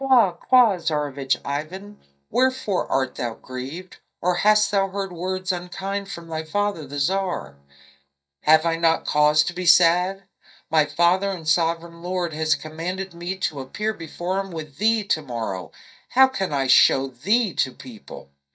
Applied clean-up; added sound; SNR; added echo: neural mask model DeepFilterNet 3.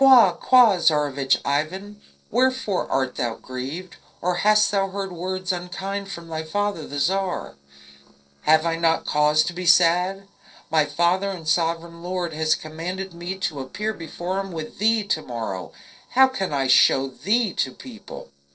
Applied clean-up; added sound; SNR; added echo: neural separator model SepFormer DNS4.